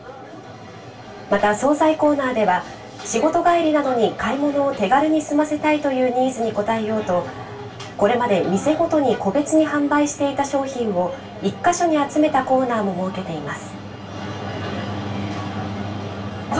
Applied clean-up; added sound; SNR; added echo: none; none; none; reverberation time 0.2 s.